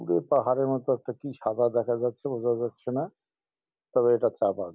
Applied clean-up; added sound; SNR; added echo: none; none; none; none.